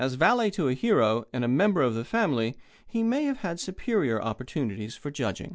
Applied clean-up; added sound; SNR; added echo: none; none; none; none.